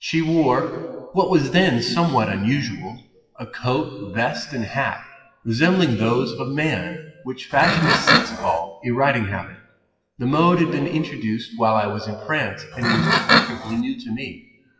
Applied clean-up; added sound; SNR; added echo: classical method WPE with log-MMSE.